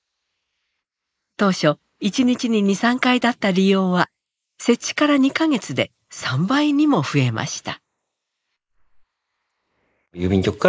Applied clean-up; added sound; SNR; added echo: neural mask model Resemble Enhance denoiser.